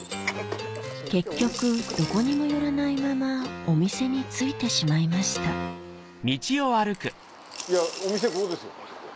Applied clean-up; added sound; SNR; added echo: none; Coin (dropping) / Glass; 14 dB; none.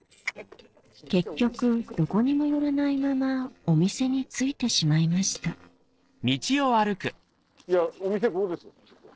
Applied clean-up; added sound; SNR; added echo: neural separator model SepFormer DNS4.